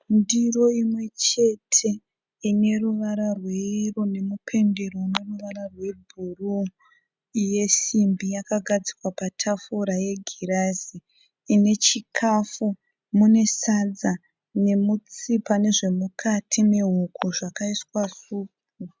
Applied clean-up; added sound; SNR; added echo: none; none; none; none.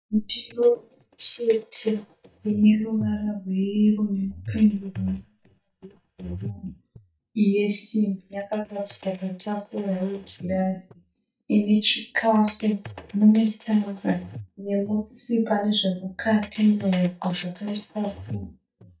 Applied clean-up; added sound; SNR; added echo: neural mask model DeepFilterNet 3.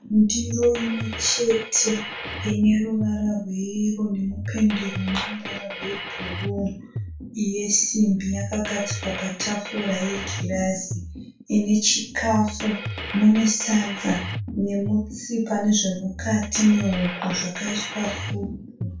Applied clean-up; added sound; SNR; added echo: none; Drum kit; 9 dB; reverberation time 0.3 s.